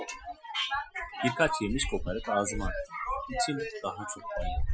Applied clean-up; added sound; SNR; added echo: classical method Wiener filter.